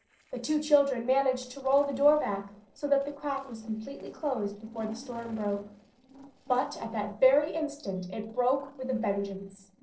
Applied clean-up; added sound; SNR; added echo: neural separator model SepFormer DNS4.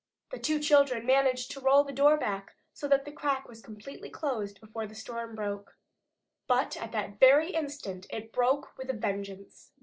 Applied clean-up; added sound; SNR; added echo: none; none; none; none.